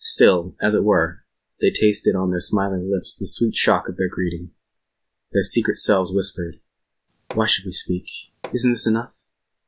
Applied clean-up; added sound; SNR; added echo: none; Hammer; 20 dB; none.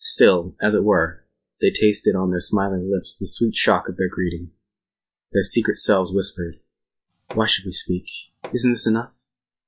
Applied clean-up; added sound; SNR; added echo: classical method log-MMSE.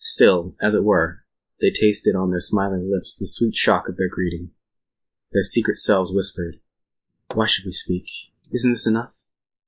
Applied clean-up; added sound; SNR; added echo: neural mask model Resemble Enhance denoiser.